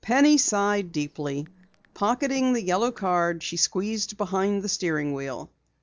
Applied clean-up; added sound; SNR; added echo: neural separator model SepFormer DNS4.